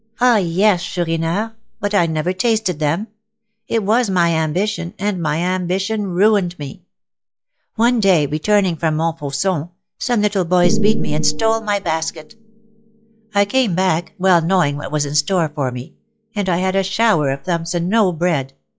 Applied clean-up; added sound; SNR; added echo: classical method log-MMSE.